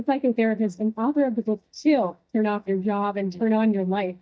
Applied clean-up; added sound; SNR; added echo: neural mask model DeepFilterNet 3.